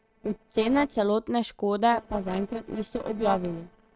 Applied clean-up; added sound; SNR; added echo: neural separator model SepFormer DNS4.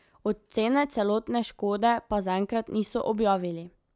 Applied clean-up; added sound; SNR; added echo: none; none; none; none.